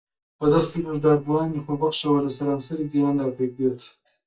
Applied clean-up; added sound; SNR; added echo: neural mask model DeepFilterNet 3.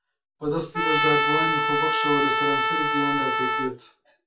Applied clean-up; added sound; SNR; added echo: none; Trumpet; -5 dB; reverberation time 0.3 s.